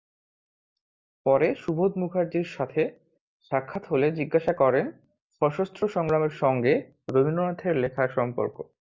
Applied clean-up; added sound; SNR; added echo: none; none; none; none.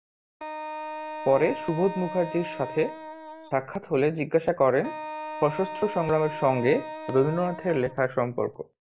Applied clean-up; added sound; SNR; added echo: none; Wind instrument, woodwind instrument; 10 dB; none.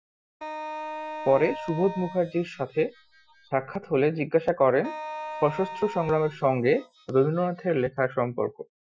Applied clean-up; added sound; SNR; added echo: classical method Wiener filter.